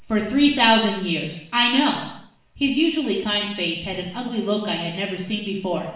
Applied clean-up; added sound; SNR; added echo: none; none; none; reverberation time 0.7 s.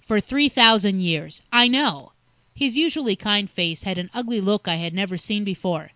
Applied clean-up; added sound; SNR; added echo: none; none; none; none.